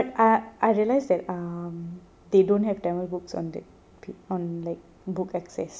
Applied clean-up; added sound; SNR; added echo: none; none; none; none.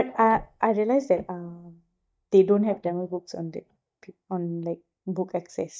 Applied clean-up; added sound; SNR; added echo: neural mask model DeepFilterNet 3.